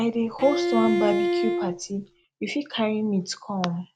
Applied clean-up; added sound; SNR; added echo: none; Bowed string instrument; 0 dB; none.